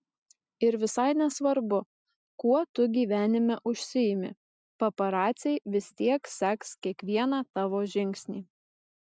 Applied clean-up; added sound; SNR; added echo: none; none; none; none.